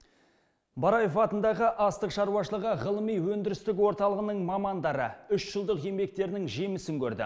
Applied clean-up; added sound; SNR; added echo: none; none; none; none.